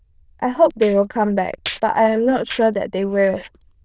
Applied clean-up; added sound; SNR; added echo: neural diffusion model UNIVERSE++.